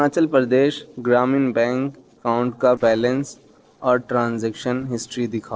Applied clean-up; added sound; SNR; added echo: neural separator model SepFormer DNS4.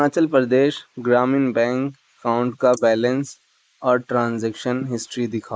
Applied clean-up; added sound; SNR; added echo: neural mask model Resemble Enhance denoiser.